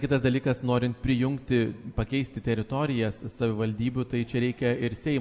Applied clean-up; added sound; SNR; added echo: none; none; none; none.